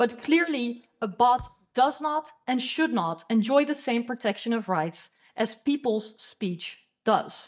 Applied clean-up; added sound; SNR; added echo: neural mask model DeepFilterNet 3.